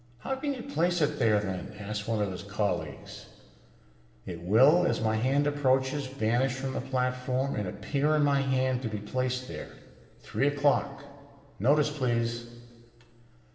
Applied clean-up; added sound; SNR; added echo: none; none; none; reverberation time 1.7 s.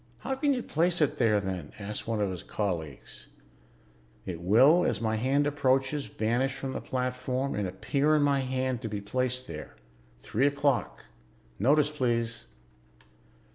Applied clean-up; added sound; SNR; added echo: none; none; none; none.